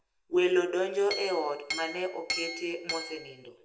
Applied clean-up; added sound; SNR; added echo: none; Chink, clink; 7 dB; reverberation time 0.5 s.